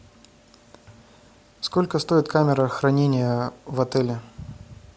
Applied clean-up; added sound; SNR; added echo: none; none; none; none.